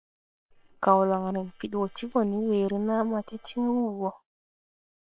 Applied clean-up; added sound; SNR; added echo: neural separator model SepFormer WHAM!.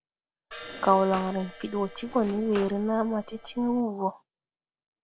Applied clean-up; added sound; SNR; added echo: none; Cutlery, silverware / Drawer open or close + Crash cymbal; 14 dB; none.